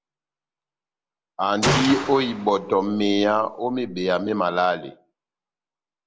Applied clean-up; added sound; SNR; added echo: none; Gunshot, gunfire; 4 dB; none.